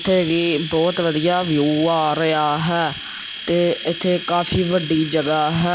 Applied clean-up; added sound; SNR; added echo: none; Domestic sounds, home sounds; 11 dB; none.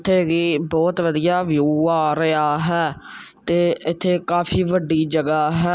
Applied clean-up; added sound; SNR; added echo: none; none; none; none.